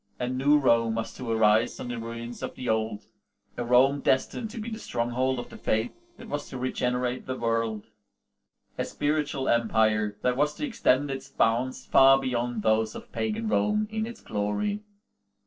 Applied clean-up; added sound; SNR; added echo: neural separator model SepFormer DNS4.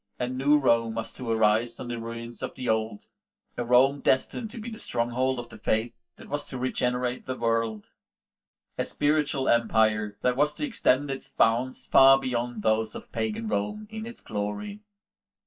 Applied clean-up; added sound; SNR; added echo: neural mask model DeepFilterNet 3.